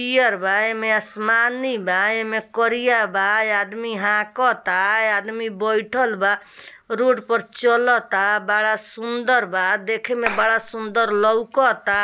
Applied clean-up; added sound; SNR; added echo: none; Clapping; 12 dB; none.